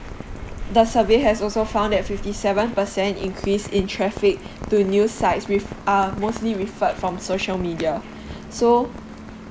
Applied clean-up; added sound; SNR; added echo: none; Rain; 12 dB; none.